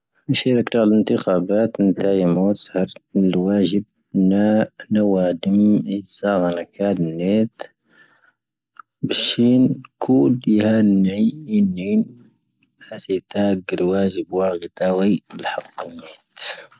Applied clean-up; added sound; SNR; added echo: none; none; none; none.